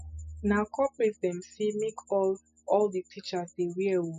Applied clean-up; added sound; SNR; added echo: classical method spectral subtraction.